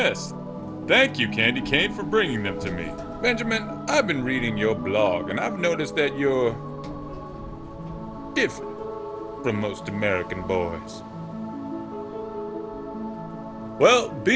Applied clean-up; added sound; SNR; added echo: none; Ocean + Sliding door; 19 dB; none.